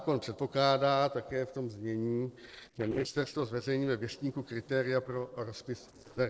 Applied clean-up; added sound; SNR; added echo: neural separator model SepFormer DNS4.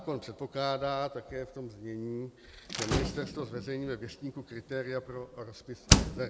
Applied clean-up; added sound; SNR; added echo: none; Slam; -2 dB; none.